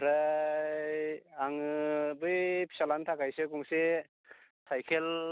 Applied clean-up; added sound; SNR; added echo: none; none; none; none.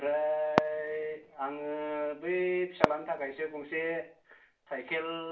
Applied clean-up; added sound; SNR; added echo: none; Fireworks; 4 dB; reverberation time 0.4 s.